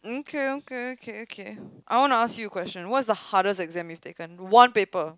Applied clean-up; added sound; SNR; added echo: none; none; none; none.